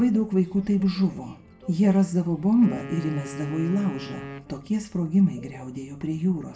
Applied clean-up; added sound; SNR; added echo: none; Wind instrument, woodwind instrument; 15 dB; reverberation time 0.3 s.